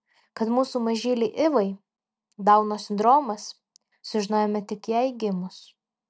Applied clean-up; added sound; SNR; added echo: none; none; none; none.